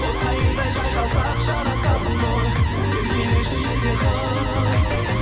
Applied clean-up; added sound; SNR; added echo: none; Alarm; 9 dB; reverberation time 2.7 s.